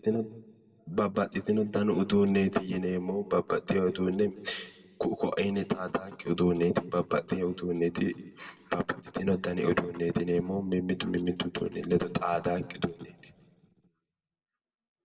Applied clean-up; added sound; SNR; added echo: none; none; none; reverberation time 1.1 s.